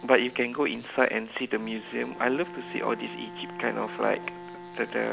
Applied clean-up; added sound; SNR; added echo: none; Bowed string instrument; 14 dB; none.